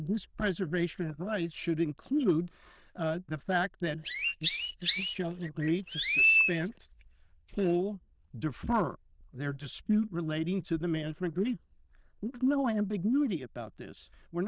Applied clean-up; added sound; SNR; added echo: neural diffusion model UNIVERSE++.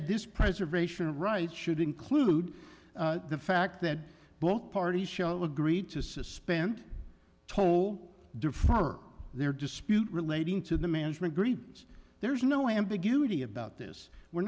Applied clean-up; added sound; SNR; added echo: none; none; none; none.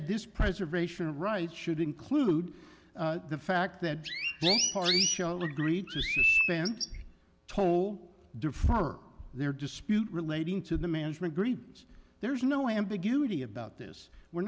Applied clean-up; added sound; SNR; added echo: none; Chirp, tweet; -1 dB; none.